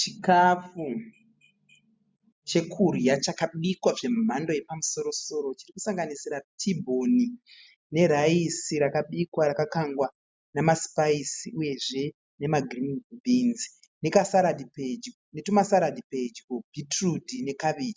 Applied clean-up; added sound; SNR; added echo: none; none; none; none.